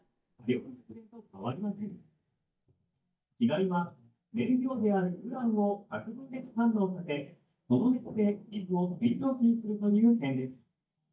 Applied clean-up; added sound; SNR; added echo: neural mask model DeepFilterNet 3.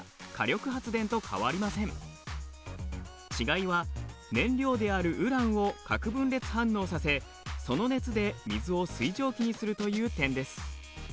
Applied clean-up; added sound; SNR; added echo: none; none; none; none.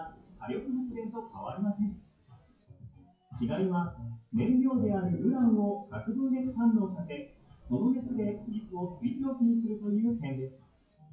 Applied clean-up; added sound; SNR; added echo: classical method WPE with log-MMSE.